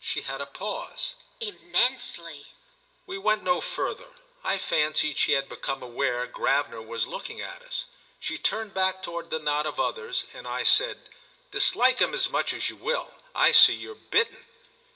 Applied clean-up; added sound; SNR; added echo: none; none; none; reverberation time 1.2 s.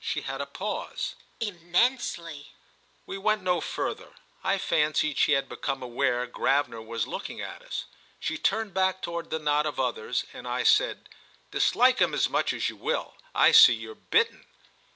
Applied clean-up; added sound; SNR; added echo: none; none; none; none.